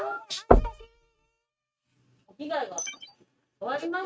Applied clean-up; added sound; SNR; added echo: neural mask model RNNoise.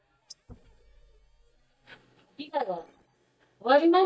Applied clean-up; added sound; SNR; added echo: neural mask model DeepFilterNet 3.